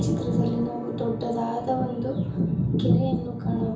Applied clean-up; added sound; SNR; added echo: none; Gong; 12 dB; reverberation time 0.7 s.